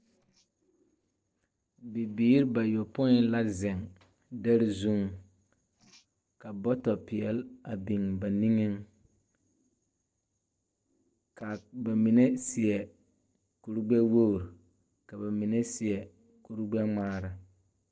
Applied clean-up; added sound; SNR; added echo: neural separator model SepFormer DNS4.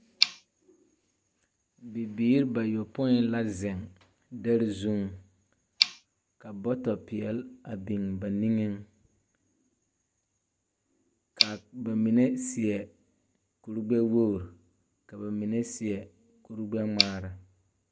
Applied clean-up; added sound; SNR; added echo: none; Tick; 7 dB; none.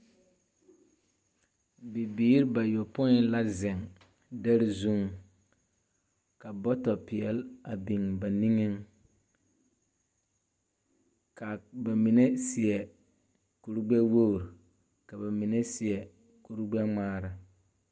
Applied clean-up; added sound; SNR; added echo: none; none; none; none.